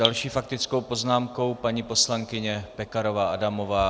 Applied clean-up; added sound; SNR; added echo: none; Drip; 3 dB; none.